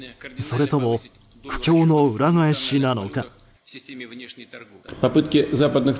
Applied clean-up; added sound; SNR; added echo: none; none; none; none.